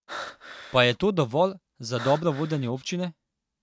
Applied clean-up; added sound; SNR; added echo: neural mask model RNNoise.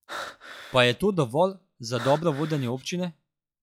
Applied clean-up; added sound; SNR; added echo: classical method log-MMSE.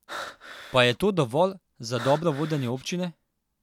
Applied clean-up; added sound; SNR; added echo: none; Breathing; 14 dB; none.